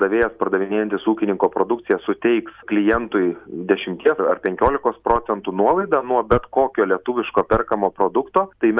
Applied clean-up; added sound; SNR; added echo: none; none; none; none.